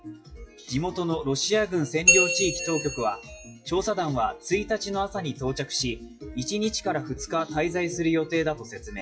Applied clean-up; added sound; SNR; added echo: classical method WPE with log-MMSE.